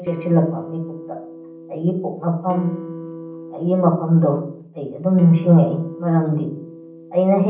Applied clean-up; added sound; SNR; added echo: none; Electric guitar; 14 dB; reverberation time 0.6 s.